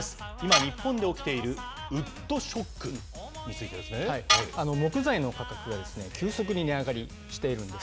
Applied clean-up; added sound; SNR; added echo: none; Tools; 3 dB; none.